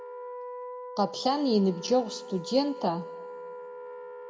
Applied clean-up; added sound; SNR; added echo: none; Wind instrument, woodwind instrument; 11 dB; reverberation time 1.0 s.